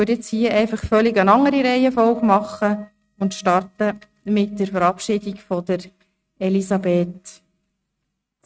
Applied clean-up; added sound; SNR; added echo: neural mask model RNNoise.